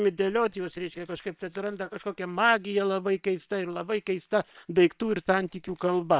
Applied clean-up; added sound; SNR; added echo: neural separator model SepFormer WHAM!.